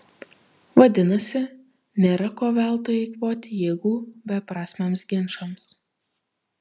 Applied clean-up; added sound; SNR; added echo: none; none; none; none.